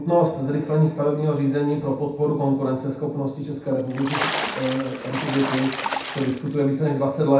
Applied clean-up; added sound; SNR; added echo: none; Splash, splatter; 7 dB; reverberation time 0.7 s.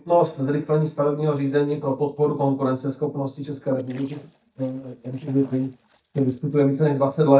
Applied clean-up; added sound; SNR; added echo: neural mask model DeepFilterNet 3.